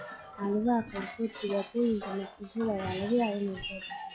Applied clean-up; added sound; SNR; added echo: classical method log-MMSE.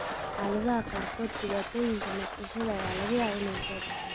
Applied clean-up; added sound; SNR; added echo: none; Shatter; 3 dB; none.